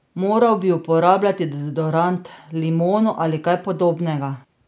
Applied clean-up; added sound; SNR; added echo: none; none; none; none.